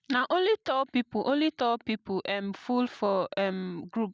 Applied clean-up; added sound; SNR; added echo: none; none; none; none.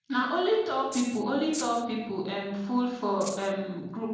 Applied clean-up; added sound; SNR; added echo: neural separator model SepFormer DNS4.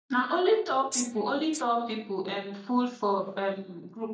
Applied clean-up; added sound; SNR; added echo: neural mask model DeepFilterNet 3.